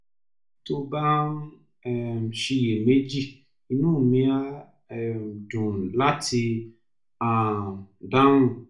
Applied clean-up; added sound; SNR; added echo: none; none; none; reverberation time 0.4 s.